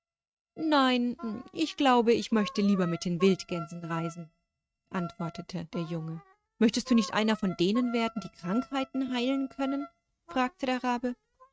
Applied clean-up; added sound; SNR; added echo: neural mask model RNNoise.